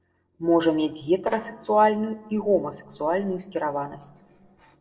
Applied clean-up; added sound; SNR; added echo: neural separator model SepFormer DNS4.